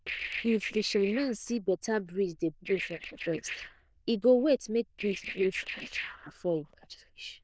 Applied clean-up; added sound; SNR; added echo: neural diffusion model UNIVERSE++.